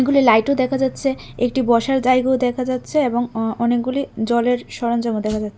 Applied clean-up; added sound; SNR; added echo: none; none; none; none.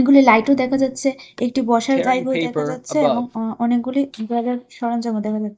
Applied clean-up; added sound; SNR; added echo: neural mask model DeepFilterNet 3.